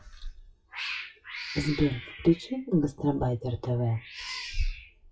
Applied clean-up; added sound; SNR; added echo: classical method WPE with log-MMSE.